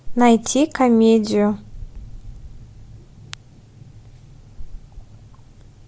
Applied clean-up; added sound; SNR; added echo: none; none; none; none.